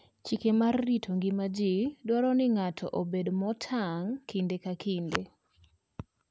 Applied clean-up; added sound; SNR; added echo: none; none; none; none.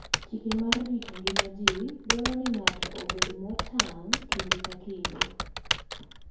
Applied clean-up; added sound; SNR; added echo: none; Typing; -4 dB; reverberation time 2.3 s.